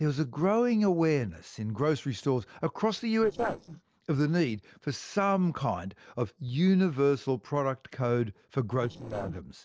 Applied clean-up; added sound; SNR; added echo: neural separator model SepFormer DNS4.